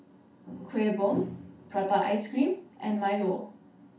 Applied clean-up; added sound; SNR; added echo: none; none; none; reverberation time 0.3 s.